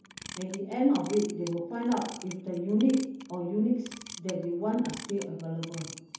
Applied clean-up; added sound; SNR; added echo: none; Clock; 16 dB; reverberation time 0.9 s.